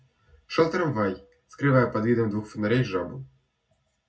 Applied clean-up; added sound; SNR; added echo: none; none; none; reverberation time 0.4 s.